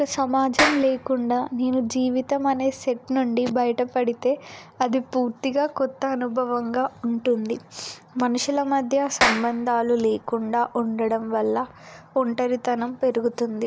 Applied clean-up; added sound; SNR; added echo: none; Clapping; 5 dB; none.